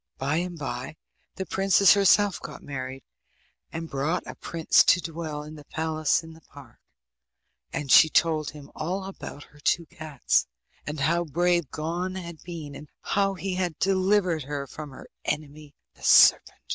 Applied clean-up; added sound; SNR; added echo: none; none; none; none.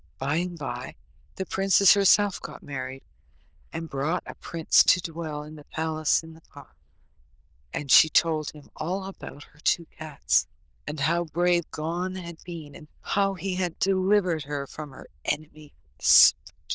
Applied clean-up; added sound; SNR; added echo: neural diffusion model UNIVERSE++.